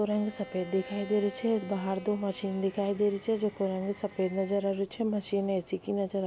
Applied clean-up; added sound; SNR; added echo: none; Bowed string instrument; 19 dB; none.